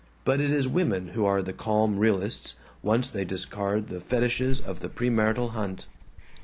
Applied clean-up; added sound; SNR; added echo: none; Clock; 6 dB; none.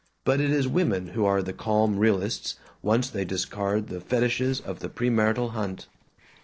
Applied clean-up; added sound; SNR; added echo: neural separator model SepFormer DNS4.